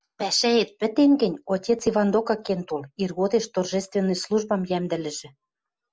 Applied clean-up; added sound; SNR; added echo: none; none; none; none.